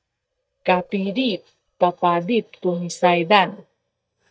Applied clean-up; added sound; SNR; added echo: neural mask model DeepFilterNet 3.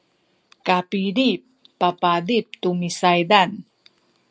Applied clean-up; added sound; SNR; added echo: none; none; none; none.